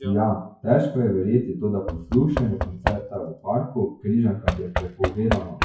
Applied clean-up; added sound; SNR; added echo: classical method WPE with log-MMSE.